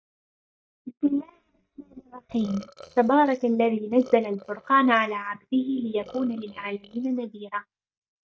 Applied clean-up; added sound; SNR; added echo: neural mask model DeepFilterNet 3.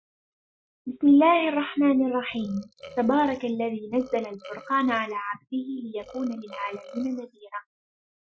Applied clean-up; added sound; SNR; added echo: classical method Wiener filter.